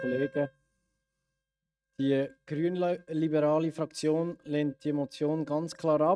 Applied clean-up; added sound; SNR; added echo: neural mask model RNNoise.